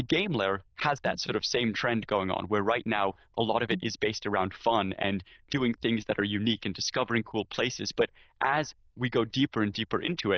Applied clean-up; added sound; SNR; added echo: neural diffusion model UNIVERSE++.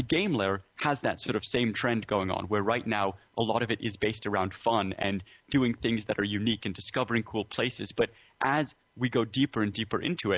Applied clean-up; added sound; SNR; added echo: none; none; none; none.